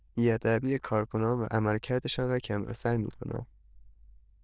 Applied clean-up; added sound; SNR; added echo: neural diffusion model UNIVERSE++.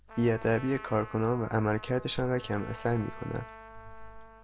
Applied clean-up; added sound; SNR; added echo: none; Trumpet; 17 dB; none.